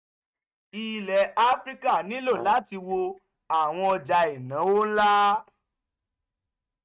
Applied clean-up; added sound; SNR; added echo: neural mask model RNNoise.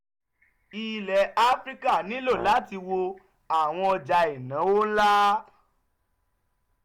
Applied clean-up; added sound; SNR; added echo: none; Brass instrument; 17 dB; none.